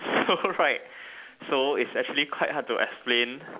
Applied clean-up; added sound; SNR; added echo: none; none; none; none.